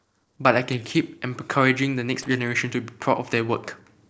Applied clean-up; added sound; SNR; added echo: neural separator model SepFormer DNS4.